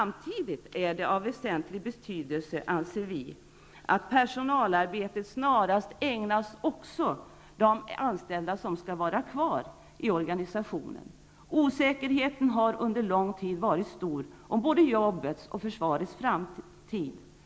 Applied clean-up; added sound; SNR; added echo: none; none; none; none.